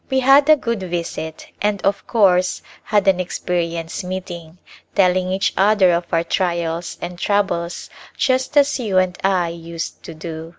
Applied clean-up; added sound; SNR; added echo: none; none; none; none.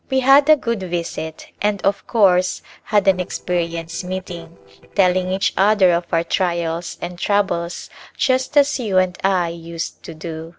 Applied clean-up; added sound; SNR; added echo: neural separator model SepFormer DNS4.